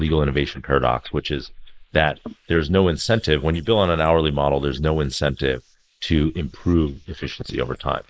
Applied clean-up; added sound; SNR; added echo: neural mask model Resemble Enhance denoiser.